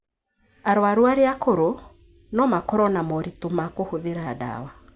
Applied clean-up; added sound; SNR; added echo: none; none; none; none.